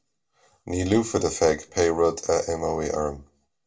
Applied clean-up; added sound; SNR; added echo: none; none; none; reverberation time 0.2 s.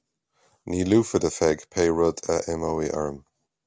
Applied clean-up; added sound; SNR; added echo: none; none; none; none.